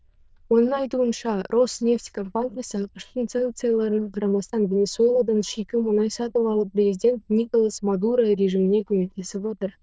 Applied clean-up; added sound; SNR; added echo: neural diffusion model UNIVERSE++.